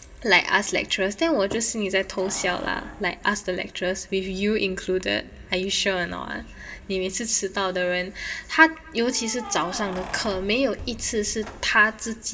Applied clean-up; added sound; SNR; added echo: none; Keys jangling; 18 dB; reverberation time 1.3 s.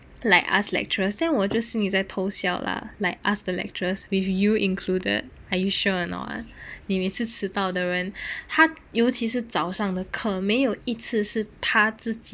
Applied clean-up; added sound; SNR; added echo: none; none; none; none.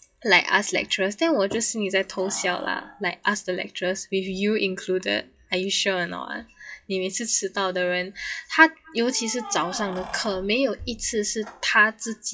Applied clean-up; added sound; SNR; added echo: classical method WPE with log-MMSE.